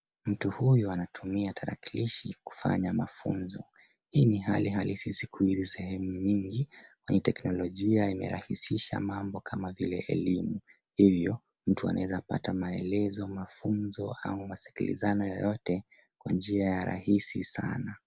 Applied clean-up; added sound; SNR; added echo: none; none; none; none.